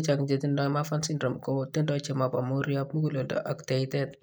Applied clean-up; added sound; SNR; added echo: neural mask model Resemble Enhance denoiser.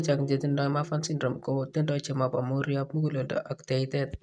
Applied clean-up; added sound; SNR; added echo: neural mask model RNNoise.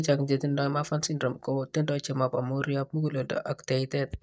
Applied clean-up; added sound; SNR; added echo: neural mask model DeepFilterNet 3.